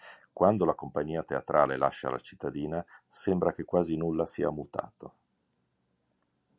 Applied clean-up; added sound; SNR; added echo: none; none; none; none.